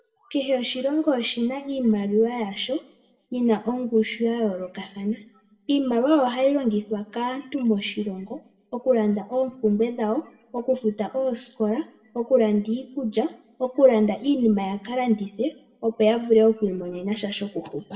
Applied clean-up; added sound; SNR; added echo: none; none; none; reverberation time 0.6 s.